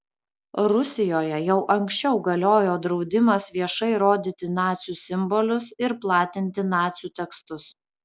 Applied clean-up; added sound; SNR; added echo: none; none; none; none.